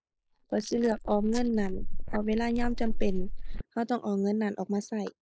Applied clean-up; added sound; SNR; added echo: neural mask model Resemble Enhance denoiser.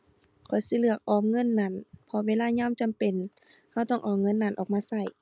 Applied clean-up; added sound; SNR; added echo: none; none; none; none.